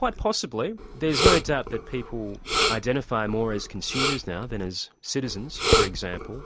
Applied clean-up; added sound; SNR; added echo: none; Respiratory sounds; 0 dB; none.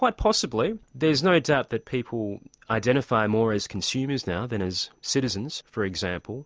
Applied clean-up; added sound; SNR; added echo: none; none; none; none.